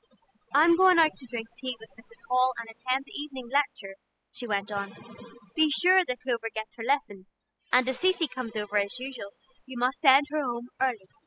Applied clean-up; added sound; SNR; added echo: classical method spectral subtraction.